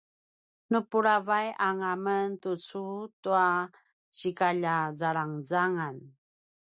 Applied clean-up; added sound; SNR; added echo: none; none; none; none.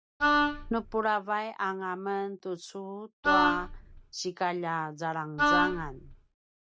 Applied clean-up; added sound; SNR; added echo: none; Wind instrument, woodwind instrument; -5 dB; none.